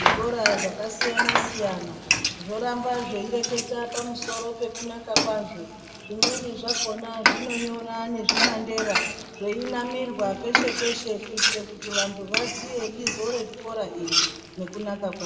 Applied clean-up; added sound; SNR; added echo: none; Frying (food); -2 dB; reverberation time 1.7 s.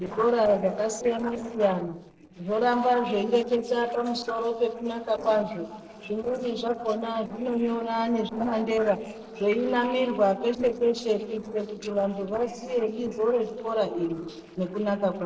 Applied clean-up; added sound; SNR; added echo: neural separator model SepFormer DNS4.